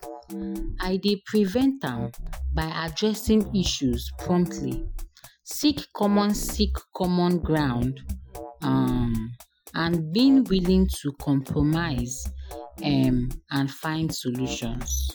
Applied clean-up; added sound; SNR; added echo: classical method Wiener filter.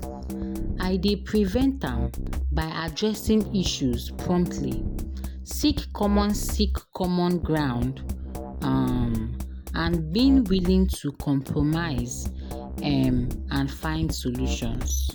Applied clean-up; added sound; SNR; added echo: none; Drum kit; 4 dB; none.